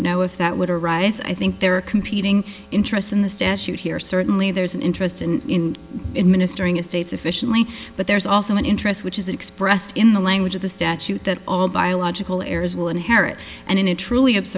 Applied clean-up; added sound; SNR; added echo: none; none; none; none.